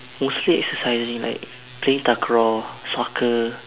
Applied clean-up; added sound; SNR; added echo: none; none; none; none.